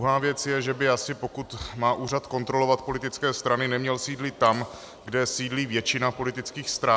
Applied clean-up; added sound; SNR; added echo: none; none; none; none.